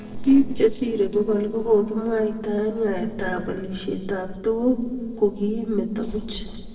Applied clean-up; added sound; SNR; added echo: neural separator model SepFormer DNS4.